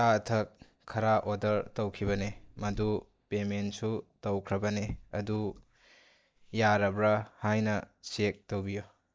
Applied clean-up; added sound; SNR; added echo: neural mask model DeepFilterNet 3.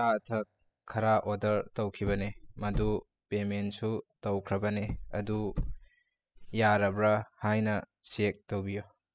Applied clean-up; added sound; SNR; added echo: classical method spectral subtraction.